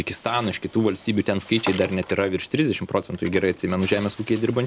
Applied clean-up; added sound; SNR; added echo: none; Bird; 16 dB; none.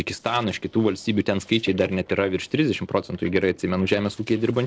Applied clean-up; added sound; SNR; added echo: neural separator model SepFormer DNS4.